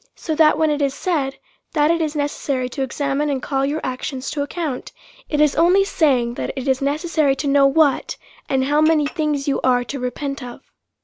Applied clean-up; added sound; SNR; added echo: none; Chink, clink; 20 dB; none.